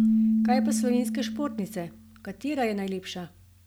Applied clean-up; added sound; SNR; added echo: none; Keyboard (musical); -3 dB; none.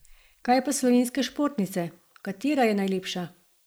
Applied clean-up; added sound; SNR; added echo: neural mask model Resemble Enhance denoiser.